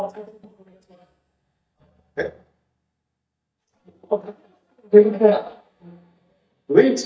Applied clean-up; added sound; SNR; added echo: neural mask model DeepFilterNet 3.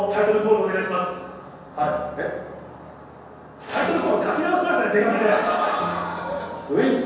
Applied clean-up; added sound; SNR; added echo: none; Piano; 18 dB; reverberation time 1.2 s.